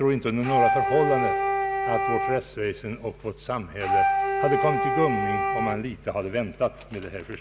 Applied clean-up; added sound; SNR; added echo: none; Wind instrument, woodwind instrument; -2 dB; none.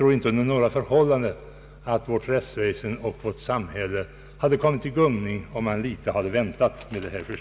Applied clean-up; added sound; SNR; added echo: none; none; none; none.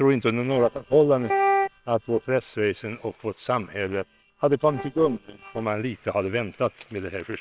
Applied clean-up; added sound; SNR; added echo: neural separator model SepFormer WHAM!.